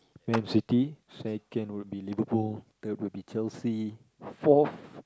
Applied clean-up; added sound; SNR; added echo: none; Clapping; 14 dB; none.